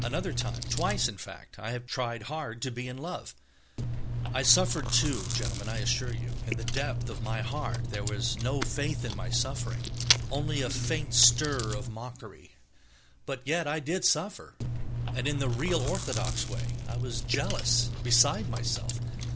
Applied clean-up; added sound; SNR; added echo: none; Chewing, mastication; 0 dB; none.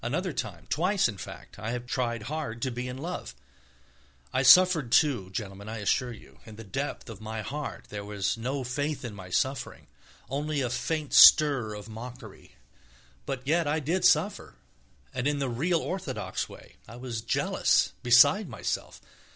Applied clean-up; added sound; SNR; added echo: none; none; none; none.